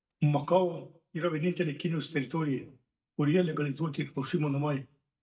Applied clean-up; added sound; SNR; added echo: neural mask model DeepFilterNet 3.